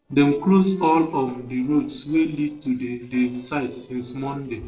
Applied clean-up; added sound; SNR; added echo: neural separator model SepFormer DNS4.